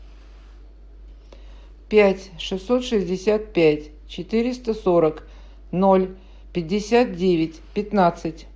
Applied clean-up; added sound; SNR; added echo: none; none; none; none.